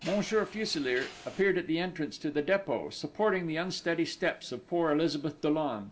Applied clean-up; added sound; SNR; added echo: none; Mechanisms; 20 dB; reverberation time 0.5 s.